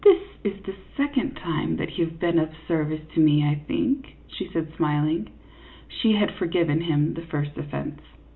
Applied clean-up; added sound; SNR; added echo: none; none; none; none.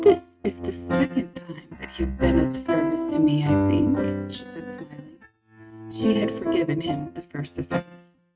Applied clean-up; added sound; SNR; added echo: neural mask model RNNoise.